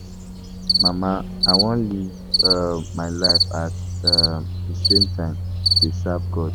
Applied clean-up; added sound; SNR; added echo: none; Cricket; -4 dB; none.